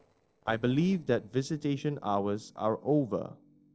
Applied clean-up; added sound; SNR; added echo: neural separator model SepFormer DNS4.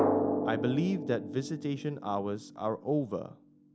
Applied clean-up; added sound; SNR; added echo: none; Drum; 1 dB; none.